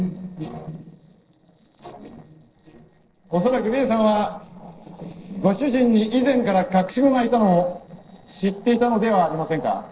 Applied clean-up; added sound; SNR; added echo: neural separator model SepFormer DNS4.